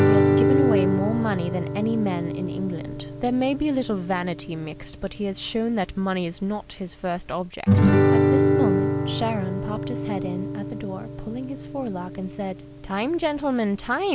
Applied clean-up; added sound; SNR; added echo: none; Guitar; -3 dB; none.